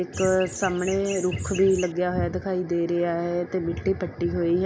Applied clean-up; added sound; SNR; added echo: none; Chirp, tweet; 14 dB; none.